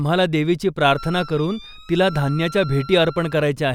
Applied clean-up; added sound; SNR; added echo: none; Wind instrument, woodwind instrument; 20 dB; none.